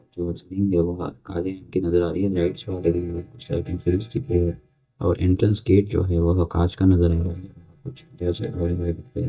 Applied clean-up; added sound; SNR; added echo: neural mask model DeepFilterNet 3.